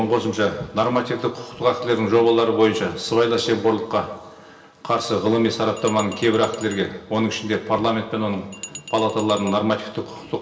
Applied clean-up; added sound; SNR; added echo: none; Glass; 17 dB; reverberation time 0.7 s.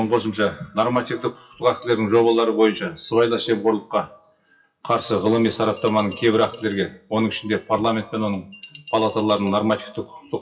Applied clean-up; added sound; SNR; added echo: classical method WPE with log-MMSE.